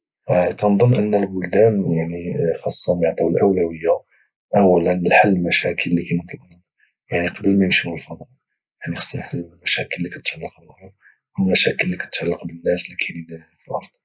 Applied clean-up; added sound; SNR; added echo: none; none; none; none.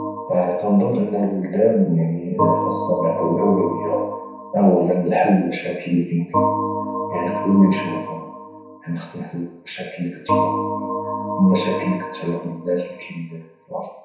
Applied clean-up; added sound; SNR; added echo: none; Organ; 6 dB; reverberation time 0.7 s.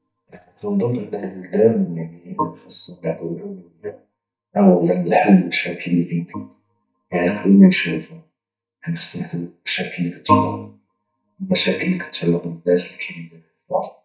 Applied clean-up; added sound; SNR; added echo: neural mask model DeepFilterNet 3.